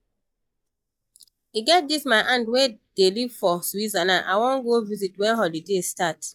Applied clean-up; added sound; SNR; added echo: neural mask model DeepFilterNet 3.